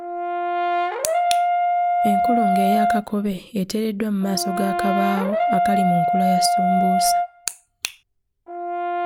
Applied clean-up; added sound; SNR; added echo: none; Brass instrument; -4 dB; none.